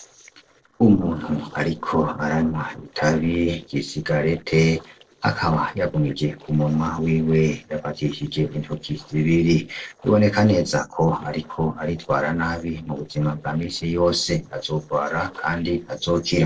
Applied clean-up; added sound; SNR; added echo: neural separator model SepFormer DNS4.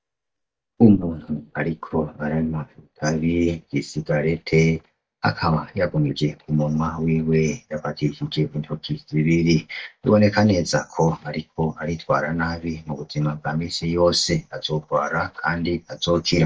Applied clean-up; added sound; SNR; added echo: neural mask model DeepFilterNet 3.